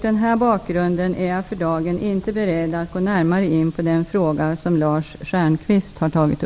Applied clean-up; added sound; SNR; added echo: none; none; none; none.